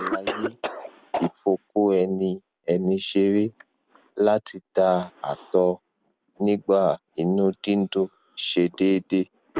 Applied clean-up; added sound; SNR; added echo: none; Cough; 13 dB; none.